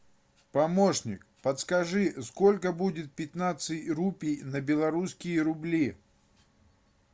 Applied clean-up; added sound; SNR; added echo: none; none; none; none.